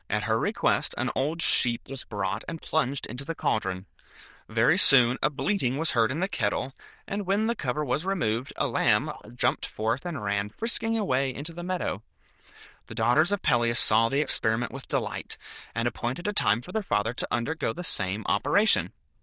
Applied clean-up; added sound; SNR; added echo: neural diffusion model UNIVERSE++.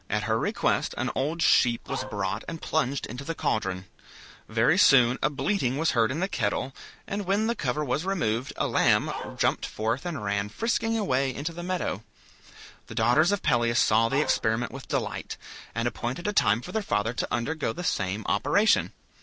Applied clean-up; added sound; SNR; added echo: none; Dog; 9 dB; none.